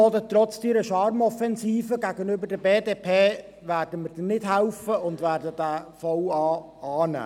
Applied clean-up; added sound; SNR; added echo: none; none; none; none.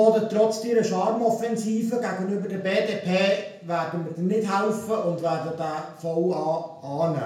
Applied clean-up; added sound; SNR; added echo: none; none; none; reverberation time 0.5 s.